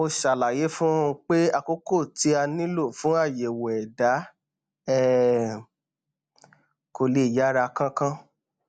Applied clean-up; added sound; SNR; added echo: none; none; none; none.